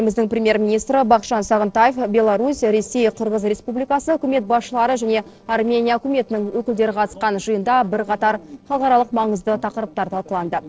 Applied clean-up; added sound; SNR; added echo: neural separator model SepFormer DNS4.